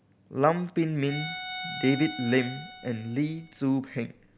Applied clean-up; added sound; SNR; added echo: none; Bowed string instrument; 11 dB; none.